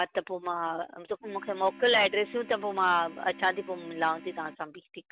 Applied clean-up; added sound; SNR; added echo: none; Organ; 18 dB; none.